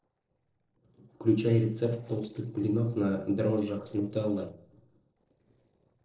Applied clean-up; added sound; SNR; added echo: neural separator model SepFormer DNS4.